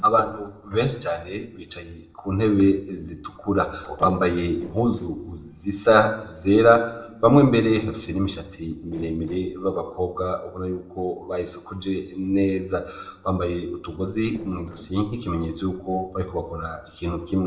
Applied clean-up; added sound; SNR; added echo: neural separator model SepFormer DNS4.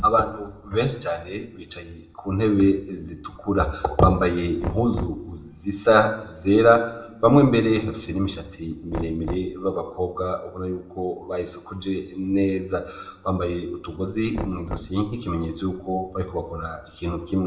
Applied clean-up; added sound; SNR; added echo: none; Knock; 15 dB; reverberation time 0.6 s.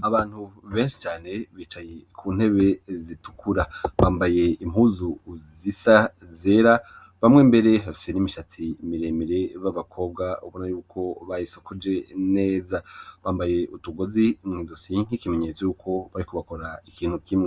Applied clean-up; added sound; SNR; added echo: none; none; none; none.